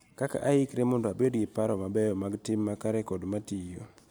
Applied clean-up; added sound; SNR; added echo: none; none; none; none.